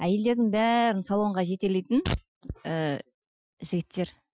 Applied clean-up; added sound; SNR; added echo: classical method Wiener filter.